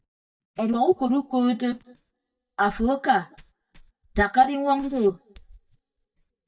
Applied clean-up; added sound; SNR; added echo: neural mask model DeepFilterNet 3.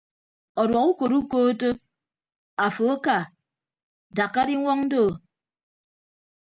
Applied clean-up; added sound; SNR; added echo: none; none; none; none.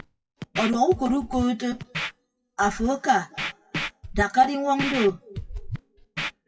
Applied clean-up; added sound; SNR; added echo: classical method WPE with log-MMSE.